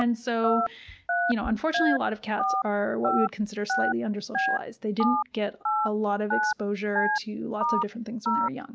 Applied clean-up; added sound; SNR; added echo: none; Telephone; 1 dB; none.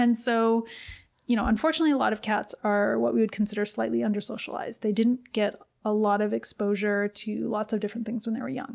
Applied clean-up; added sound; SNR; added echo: none; none; none; none.